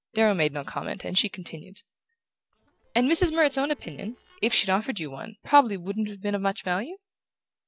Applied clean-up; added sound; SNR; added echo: neural separator model SepFormer DNS4.